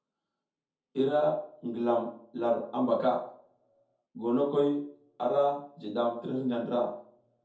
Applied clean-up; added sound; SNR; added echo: none; none; none; reverberation time 0.5 s.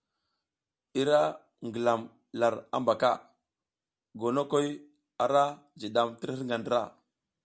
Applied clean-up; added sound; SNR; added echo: none; none; none; none.